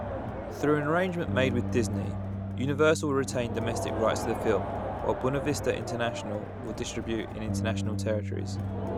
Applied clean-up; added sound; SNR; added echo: none; Bass guitar + Crowd; 3 dB; none.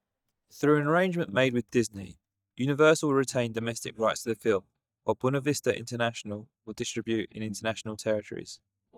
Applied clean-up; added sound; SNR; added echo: neural mask model DeepFilterNet 3.